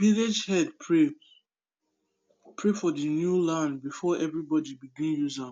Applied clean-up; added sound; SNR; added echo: none; none; none; none.